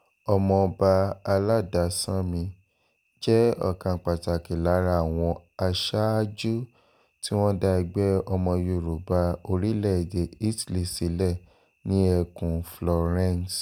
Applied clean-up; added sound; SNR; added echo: none; none; none; none.